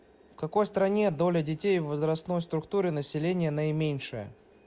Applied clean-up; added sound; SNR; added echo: none; none; none; none.